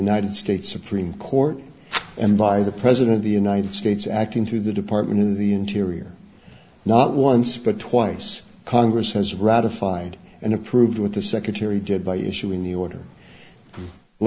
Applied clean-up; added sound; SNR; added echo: none; none; none; none.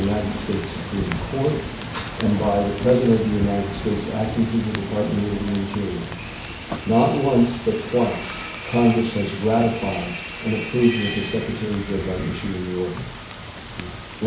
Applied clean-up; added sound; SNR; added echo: none; Rain / Train; 3 dB; reverberation time 0.6 s.